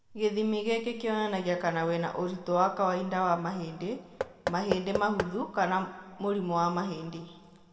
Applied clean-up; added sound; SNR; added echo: none; Knock / Wood; 7 dB; reverberation time 1.4 s.